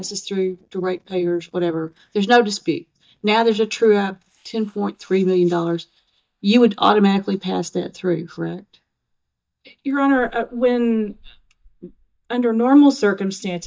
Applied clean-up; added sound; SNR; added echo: neural mask model DeepFilterNet 3.